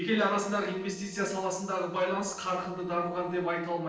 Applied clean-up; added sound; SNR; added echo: neural separator model SepFormer DNS4.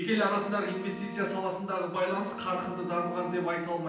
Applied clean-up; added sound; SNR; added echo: none; Bowed string instrument; 12 dB; reverberation time 0.9 s.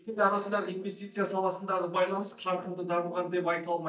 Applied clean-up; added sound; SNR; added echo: neural mask model DeepFilterNet 3.